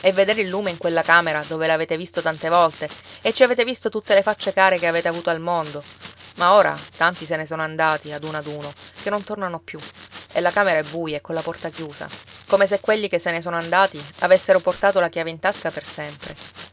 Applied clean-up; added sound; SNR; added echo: none; Domestic sounds, home sounds; 17 dB; none.